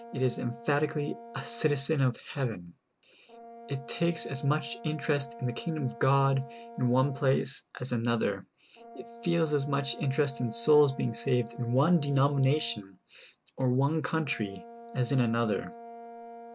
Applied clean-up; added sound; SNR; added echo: none; Brass instrument; 17 dB; none.